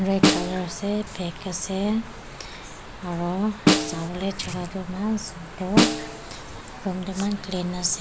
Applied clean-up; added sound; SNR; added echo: none; Snare drum; -1 dB; none.